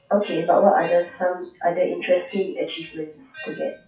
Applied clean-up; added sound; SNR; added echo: classical method WPE with log-MMSE.